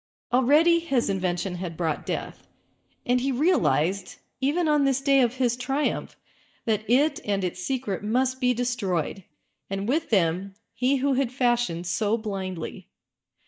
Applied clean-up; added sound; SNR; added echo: neural mask model DeepFilterNet 3.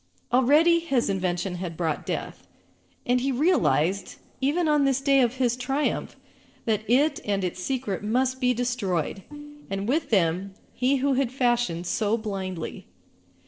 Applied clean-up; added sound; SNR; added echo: neural separator model SepFormer DNS4.